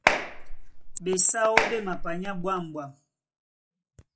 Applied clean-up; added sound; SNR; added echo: classical method log-MMSE.